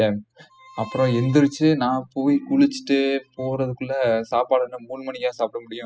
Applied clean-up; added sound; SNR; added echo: classical method spectral subtraction.